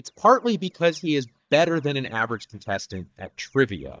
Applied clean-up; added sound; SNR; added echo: neural mask model DeepFilterNet 3.